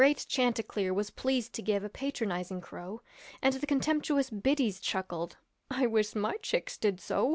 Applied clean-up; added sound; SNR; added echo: none; none; none; none.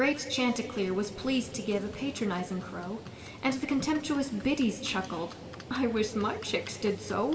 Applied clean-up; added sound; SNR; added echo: none; Livestock, farm animals, working animals; 15 dB; reverberation time 2.2 s.